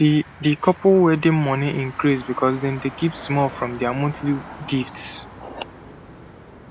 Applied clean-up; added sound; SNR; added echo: none; Motor vehicle (road); 18 dB; none.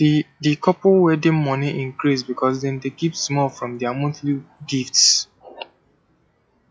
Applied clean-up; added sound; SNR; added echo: classical method log-MMSE.